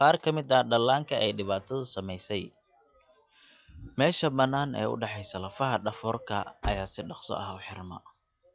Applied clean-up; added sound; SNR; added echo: classical method log-MMSE.